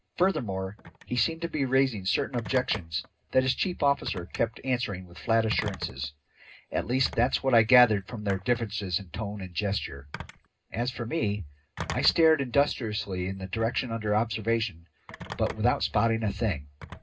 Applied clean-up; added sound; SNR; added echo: none; Telephone; 17 dB; reverberation time 0.2 s.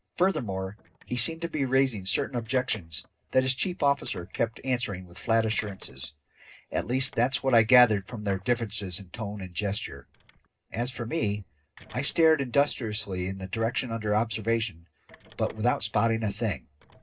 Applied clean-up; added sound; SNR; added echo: neural separator model SepFormer DNS4.